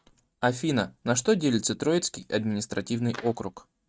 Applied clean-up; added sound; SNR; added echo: neural mask model RNNoise.